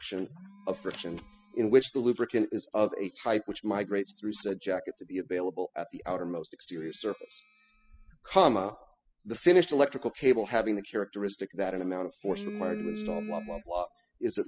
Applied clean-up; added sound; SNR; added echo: classical method spectral subtraction.